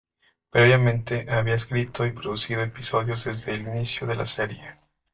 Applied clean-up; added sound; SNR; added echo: neural mask model DeepFilterNet 3.